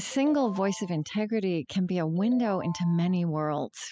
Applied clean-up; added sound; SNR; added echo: classical method spectral subtraction.